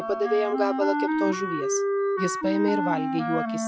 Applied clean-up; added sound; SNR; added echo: classical method Wiener filter.